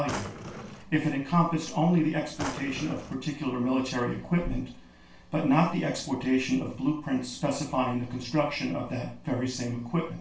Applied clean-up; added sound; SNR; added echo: none; Drawer open or close; 11 dB; reverberation time 0.3 s.